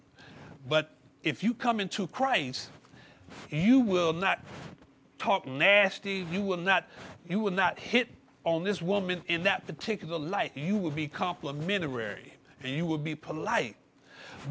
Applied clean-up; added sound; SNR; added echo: none; none; none; none.